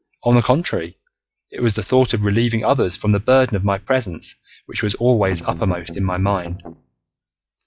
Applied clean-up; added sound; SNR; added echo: classical method log-MMSE.